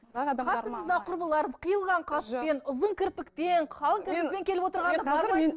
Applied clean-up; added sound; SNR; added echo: neural separator model SepFormer DNS4.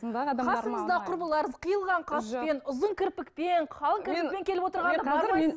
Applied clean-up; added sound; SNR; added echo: none; none; none; none.